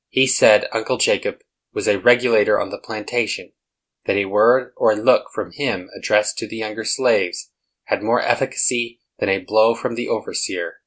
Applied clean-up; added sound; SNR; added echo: none; none; none; none.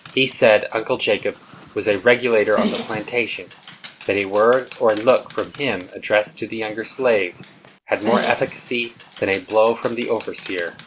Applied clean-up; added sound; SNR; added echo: none; Dog; 13 dB; none.